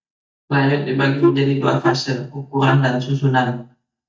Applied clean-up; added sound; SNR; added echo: neural mask model DeepFilterNet 3.